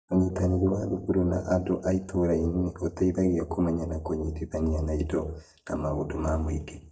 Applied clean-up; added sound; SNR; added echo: neural mask model DeepFilterNet 3.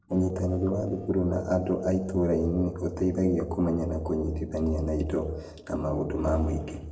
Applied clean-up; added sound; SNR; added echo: neural separator model SepFormer DNS4.